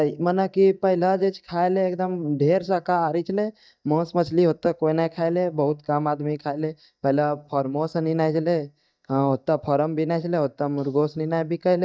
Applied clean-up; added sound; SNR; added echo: neural mask model DeepFilterNet 3.